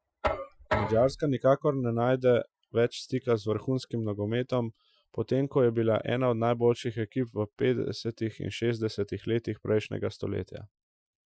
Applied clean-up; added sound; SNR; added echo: classical method Wiener filter.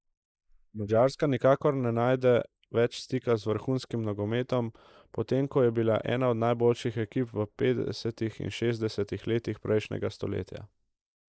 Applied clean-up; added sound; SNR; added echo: neural mask model Resemble Enhance denoiser.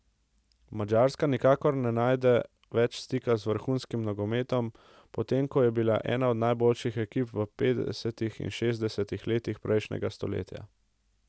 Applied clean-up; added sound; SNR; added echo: none; none; none; none.